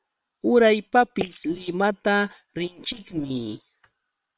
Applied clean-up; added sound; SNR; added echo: neural separator model SepFormer WHAM!.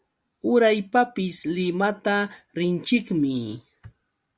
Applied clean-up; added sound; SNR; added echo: none; none; none; none.